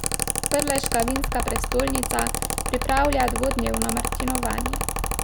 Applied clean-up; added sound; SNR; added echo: none; Mechanical fan; -1 dB; none.